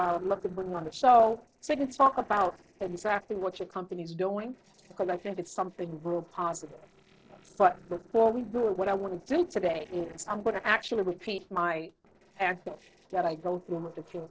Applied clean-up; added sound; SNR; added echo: neural separator model SepFormer DNS4.